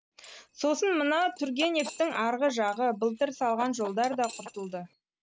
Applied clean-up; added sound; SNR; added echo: none; Chicken, rooster + Cutlery, silverware / Dishes, pots, and pans; 18 dB; none.